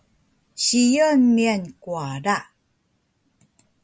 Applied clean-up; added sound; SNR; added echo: none; none; none; none.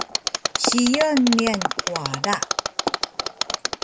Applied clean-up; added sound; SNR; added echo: none; Mechanisms; 2 dB; none.